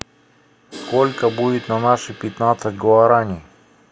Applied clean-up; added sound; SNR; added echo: none; Crash cymbal; 20 dB; none.